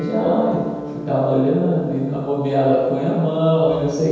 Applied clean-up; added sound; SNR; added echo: none; Guitar; 14 dB; reverberation time 1.2 s.